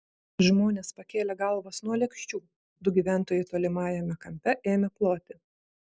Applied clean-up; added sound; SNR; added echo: none; none; none; none.